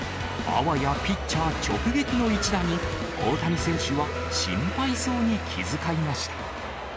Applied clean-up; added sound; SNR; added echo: none; none; none; none.